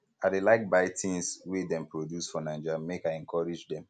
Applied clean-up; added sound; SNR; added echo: none; none; none; none.